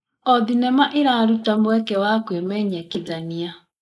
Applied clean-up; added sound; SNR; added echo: neural mask model Resemble Enhance denoiser.